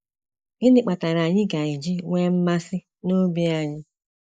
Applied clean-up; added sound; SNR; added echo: neural mask model Resemble Enhance denoiser.